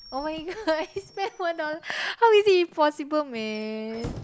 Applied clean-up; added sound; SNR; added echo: none; Squeak / Slam / Wood; 20 dB; none.